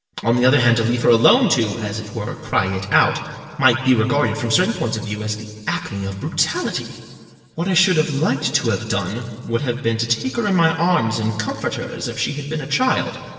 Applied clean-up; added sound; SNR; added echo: none; none; none; reverberation time 1.9 s.